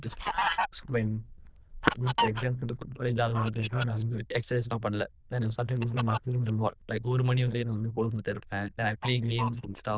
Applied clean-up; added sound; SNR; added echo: neural diffusion model UNIVERSE++.